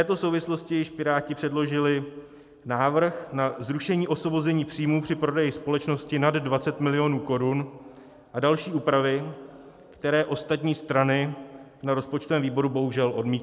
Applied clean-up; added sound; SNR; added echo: none; none; none; none.